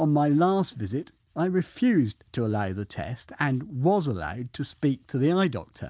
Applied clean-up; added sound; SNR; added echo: none; none; none; none.